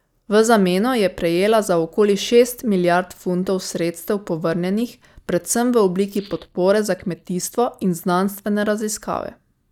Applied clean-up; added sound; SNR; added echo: neural mask model DeepFilterNet 3.